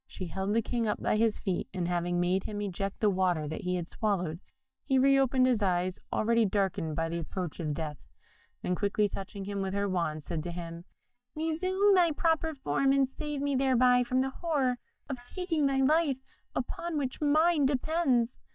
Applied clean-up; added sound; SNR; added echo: neural mask model DeepFilterNet 3.